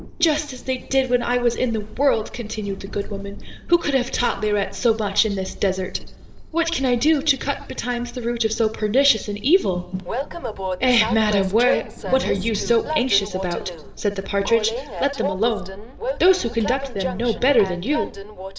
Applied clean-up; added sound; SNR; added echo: none; Train; 8 dB; reverberation time 0.9 s.